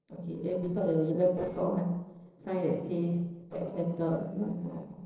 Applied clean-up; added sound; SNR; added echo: neural separator model SepFormer DNS4.